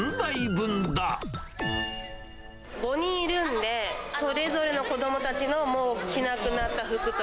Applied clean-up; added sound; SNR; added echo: none; Water; 15 dB; none.